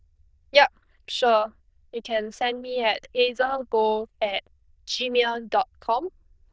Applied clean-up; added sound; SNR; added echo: neural diffusion model UNIVERSE++.